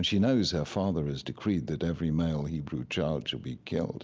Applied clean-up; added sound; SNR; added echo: none; none; none; none.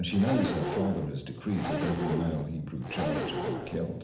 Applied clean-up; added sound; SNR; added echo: none; Zipper (clothing); 4 dB; reverberation time 0.8 s.